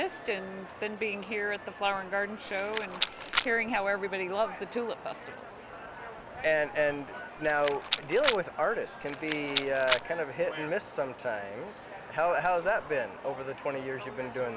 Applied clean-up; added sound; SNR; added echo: none; Rattle; 0 dB; none.